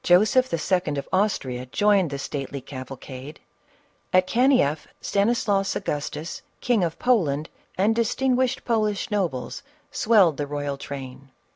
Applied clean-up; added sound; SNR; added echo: none; none; none; none.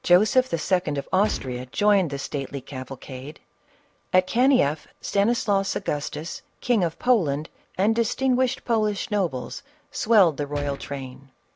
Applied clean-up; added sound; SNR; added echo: none; Gunshot, gunfire; 11 dB; none.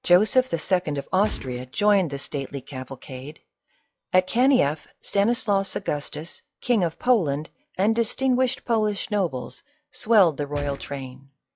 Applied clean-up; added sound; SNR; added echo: classical method log-MMSE.